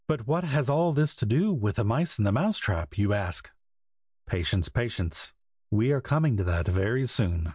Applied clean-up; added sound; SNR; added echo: none; none; none; none.